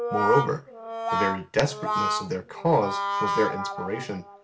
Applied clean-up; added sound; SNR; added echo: none; Brass instrument; 2 dB; none.